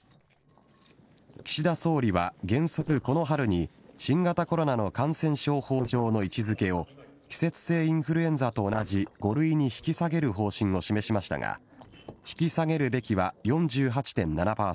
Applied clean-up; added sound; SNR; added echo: neural separator model SepFormer DNS4.